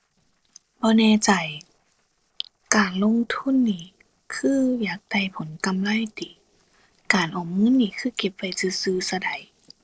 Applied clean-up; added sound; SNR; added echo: neural separator model SepFormer DNS4.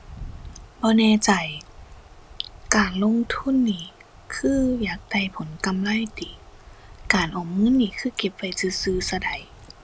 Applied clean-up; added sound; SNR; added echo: none; Wind; 17 dB; none.